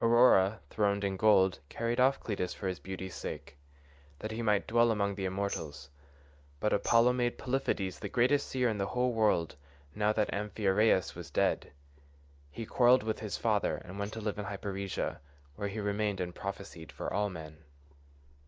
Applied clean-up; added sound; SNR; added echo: neural mask model DeepFilterNet 3.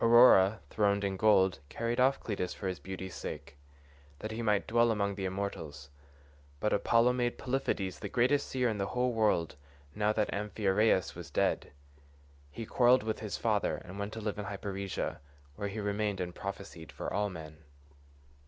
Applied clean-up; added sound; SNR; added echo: none; none; none; none.